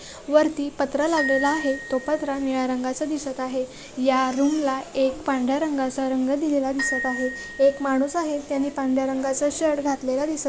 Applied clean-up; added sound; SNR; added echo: none; Glockenspiel; 12 dB; none.